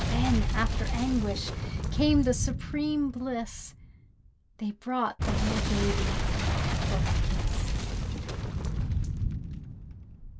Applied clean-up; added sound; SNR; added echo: none; Boom; -3 dB; none.